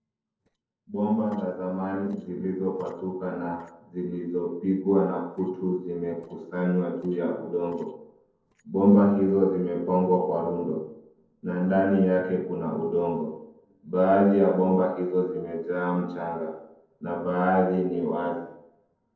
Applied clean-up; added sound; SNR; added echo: neural separator model SepFormer DNS4.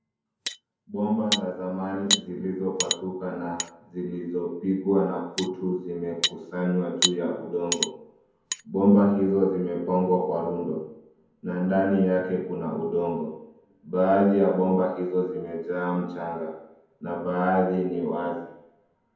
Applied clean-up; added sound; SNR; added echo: none; Cutlery, silverware; 6 dB; reverberation time 0.9 s.